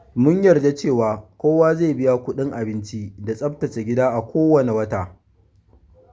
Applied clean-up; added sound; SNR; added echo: none; none; none; none.